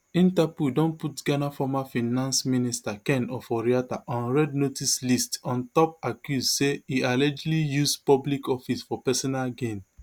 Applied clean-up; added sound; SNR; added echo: none; none; none; none.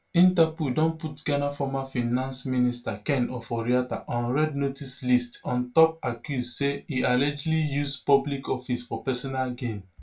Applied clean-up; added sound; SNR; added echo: none; none; none; reverberation time 0.2 s.